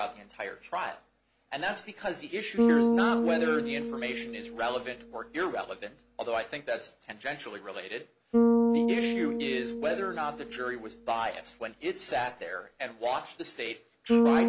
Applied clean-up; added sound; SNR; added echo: none; Bass guitar; -4 dB; none.